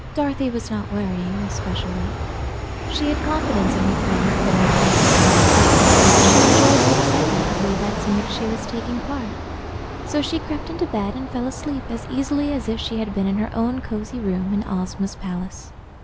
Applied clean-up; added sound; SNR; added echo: none; Fixed-wing aircraft, airplane; -4 dB; none.